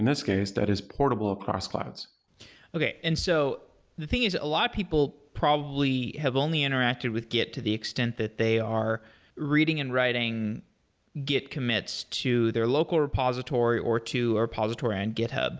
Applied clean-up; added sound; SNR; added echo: none; none; none; none.